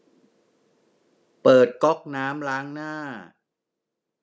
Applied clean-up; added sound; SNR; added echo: none; none; none; none.